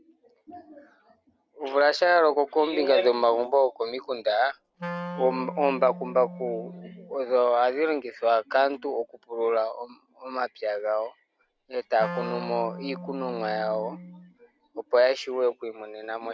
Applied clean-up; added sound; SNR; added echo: none; Wind instrument, woodwind instrument; 12 dB; none.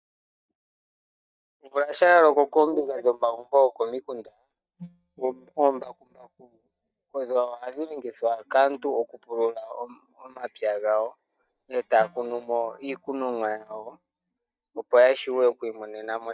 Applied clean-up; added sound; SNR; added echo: neural mask model DeepFilterNet 3.